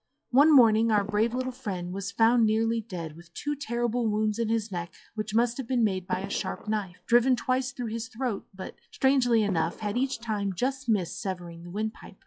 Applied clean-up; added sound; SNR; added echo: classical method log-MMSE.